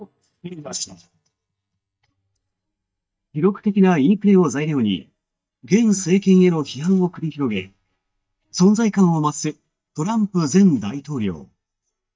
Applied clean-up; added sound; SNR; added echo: neural mask model DeepFilterNet 3.